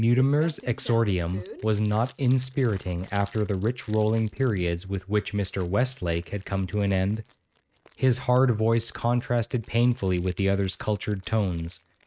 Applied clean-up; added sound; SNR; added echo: neural mask model RNNoise.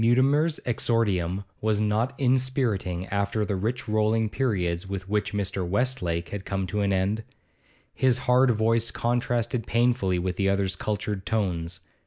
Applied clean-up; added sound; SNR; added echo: none; none; none; none.